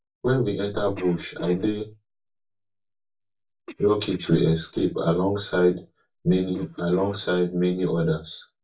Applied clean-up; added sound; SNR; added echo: neural mask model DeepFilterNet 3.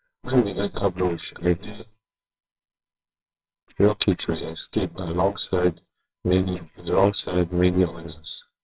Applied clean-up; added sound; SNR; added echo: neural separator model SepFormer WHAMR!.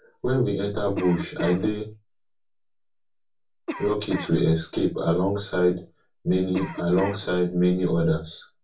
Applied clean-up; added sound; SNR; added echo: none; Cough; 10 dB; reverberation time 0.2 s.